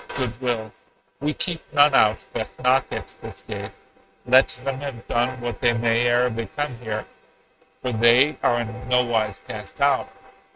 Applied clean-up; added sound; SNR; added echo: neural mask model RNNoise.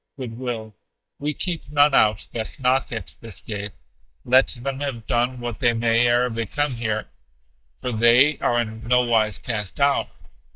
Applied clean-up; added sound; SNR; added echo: neural mask model DeepFilterNet 3.